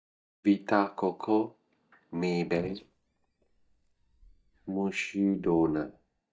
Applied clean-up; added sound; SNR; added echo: neural mask model DeepFilterNet 3.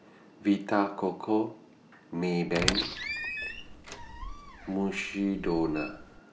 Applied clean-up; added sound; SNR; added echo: none; Squeak; 5 dB; none.